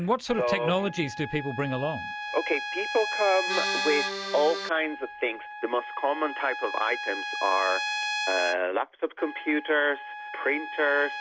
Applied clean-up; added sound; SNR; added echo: none; Accordion + Trumpet; 6 dB; none.